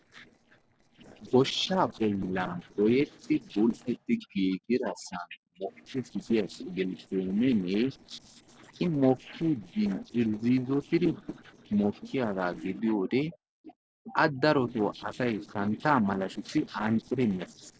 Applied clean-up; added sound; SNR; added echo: neural separator model SepFormer DNS4.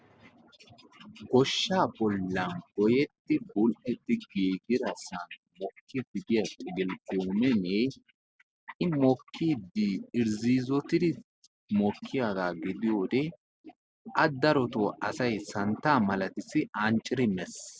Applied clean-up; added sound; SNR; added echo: none; none; none; none.